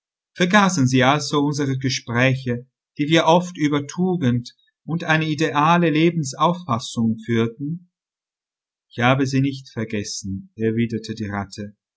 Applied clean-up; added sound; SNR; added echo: none; none; none; none.